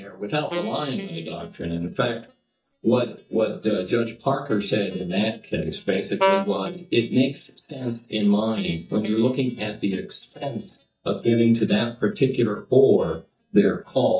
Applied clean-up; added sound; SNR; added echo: neural mask model DeepFilterNet 3.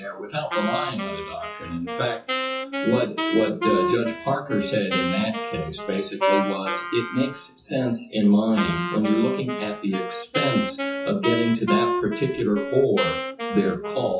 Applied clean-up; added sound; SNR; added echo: classical method WPE with log-MMSE.